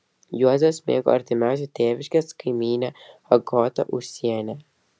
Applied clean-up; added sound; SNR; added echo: none; none; none; none.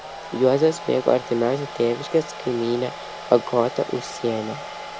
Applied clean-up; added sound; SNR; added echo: none; Domestic sounds, home sounds; 12 dB; none.